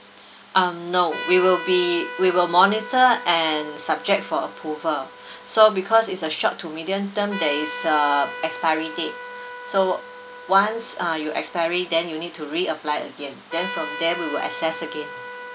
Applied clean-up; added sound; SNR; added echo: none; Trumpet; 13 dB; none.